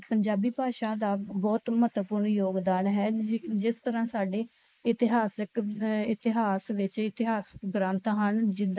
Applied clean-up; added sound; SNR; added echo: neural mask model Resemble Enhance denoiser.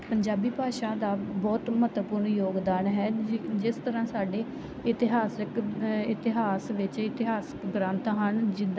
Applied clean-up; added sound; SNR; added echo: none; none; none; none.